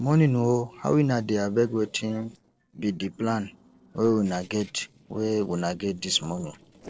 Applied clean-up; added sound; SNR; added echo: neural separator model SepFormer DNS4.